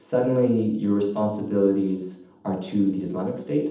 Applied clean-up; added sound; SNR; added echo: none; none; none; reverberation time 0.8 s.